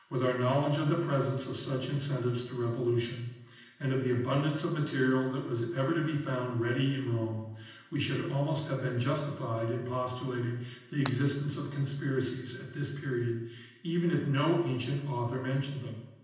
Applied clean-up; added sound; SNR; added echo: none; Shatter; 13 dB; reverberation time 0.9 s.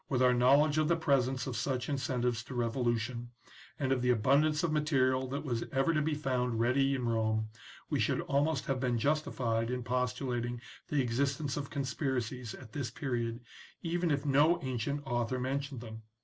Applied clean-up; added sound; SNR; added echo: none; none; none; none.